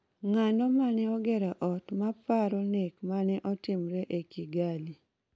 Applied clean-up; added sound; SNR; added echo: none; none; none; none.